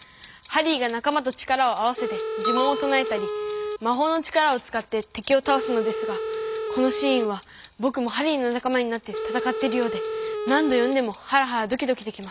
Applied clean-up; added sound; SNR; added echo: none; Telephone; 4 dB; none.